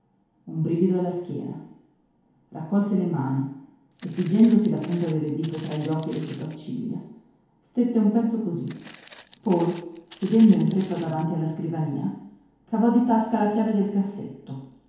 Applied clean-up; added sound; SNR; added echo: none; Walk, footsteps; 16 dB; reverberation time 1.0 s.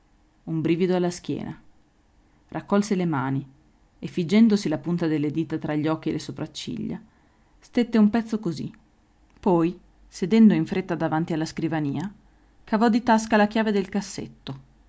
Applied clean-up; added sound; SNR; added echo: none; none; none; none.